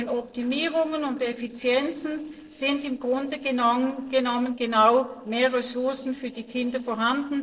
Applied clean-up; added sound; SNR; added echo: neural separator model SepFormer DNS4.